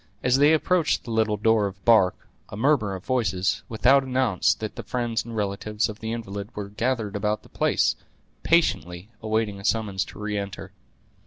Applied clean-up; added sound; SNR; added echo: none; none; none; none.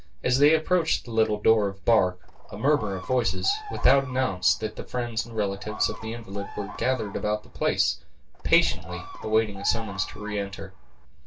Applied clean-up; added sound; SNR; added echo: none; Bird vocalization, bird call, bird song; 16 dB; reverberation time 0.2 s.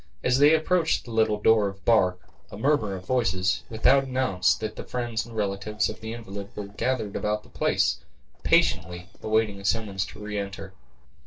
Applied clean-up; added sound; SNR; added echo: neural separator model SepFormer DNS4.